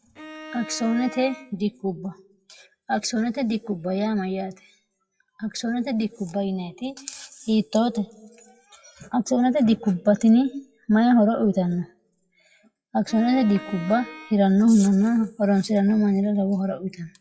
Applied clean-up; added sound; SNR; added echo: classical method WPE with log-MMSE.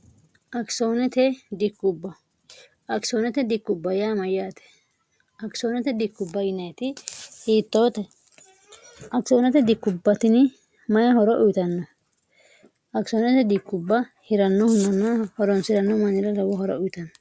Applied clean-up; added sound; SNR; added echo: none; none; none; none.